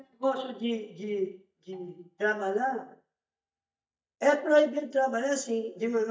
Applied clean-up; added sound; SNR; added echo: neural mask model DeepFilterNet 3.